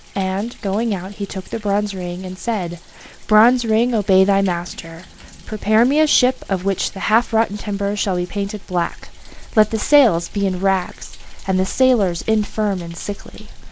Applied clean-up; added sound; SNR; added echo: none; Thunder; 17 dB; none.